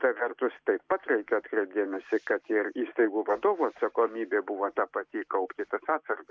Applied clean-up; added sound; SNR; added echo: none; none; none; none.